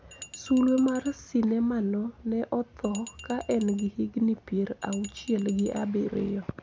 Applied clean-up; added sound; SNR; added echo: none; Glass; 18 dB; none.